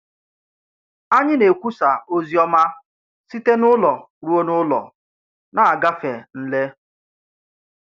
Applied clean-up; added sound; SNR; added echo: none; none; none; none.